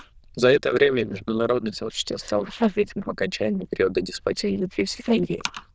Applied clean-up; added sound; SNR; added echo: neural diffusion model UNIVERSE++.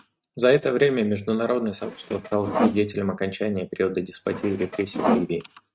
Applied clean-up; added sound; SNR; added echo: neural mask model RNNoise.